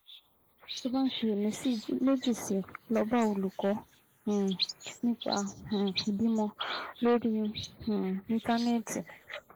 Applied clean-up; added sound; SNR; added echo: neural mask model Resemble Enhance denoiser.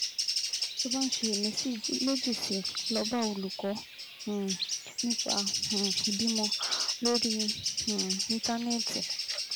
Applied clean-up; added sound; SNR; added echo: none; Bird; -1 dB; none.